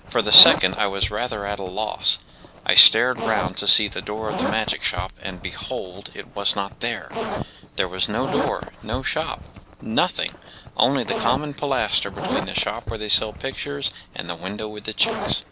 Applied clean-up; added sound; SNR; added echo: none; Zipper (clothing); 9 dB; none.